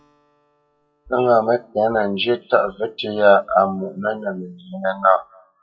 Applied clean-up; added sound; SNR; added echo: classical method WPE with log-MMSE.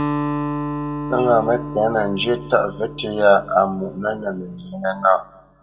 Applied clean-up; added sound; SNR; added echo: none; Acoustic guitar; 8 dB; reverberation time 0.5 s.